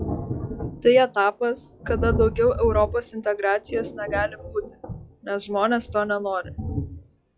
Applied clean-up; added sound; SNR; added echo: classical method log-MMSE.